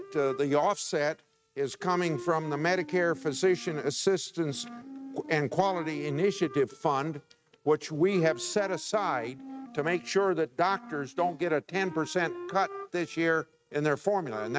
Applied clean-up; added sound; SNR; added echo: neural mask model RNNoise.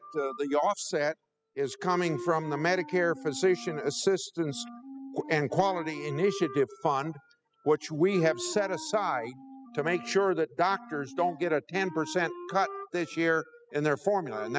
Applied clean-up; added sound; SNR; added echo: classical method spectral subtraction.